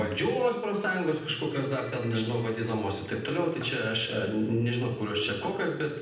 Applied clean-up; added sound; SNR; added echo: none; Ringtone / Keyboard (musical); 19 dB; reverberation time 0.8 s.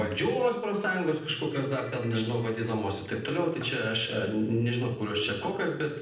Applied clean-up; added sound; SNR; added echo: neural separator model SepFormer DNS4.